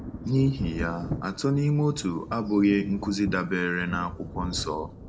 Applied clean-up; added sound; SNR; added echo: none; Thunder; 10 dB; none.